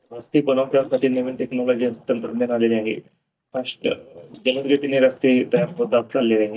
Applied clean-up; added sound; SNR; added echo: neural mask model DeepFilterNet 3.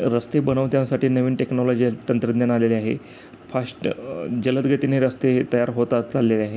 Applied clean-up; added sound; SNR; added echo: none; none; none; none.